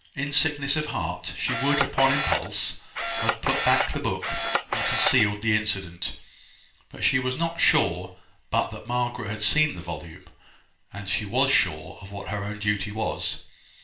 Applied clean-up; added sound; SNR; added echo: none; Camera; 0 dB; reverberation time 0.4 s.